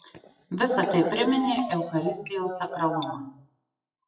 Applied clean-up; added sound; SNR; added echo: classical method WPE with log-MMSE.